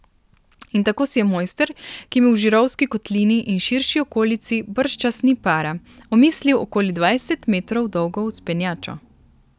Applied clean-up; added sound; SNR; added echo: none; none; none; none.